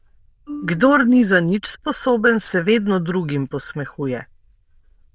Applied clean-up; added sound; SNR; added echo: neural diffusion model UNIVERSE++.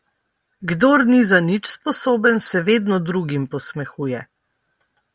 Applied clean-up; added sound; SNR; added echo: none; none; none; none.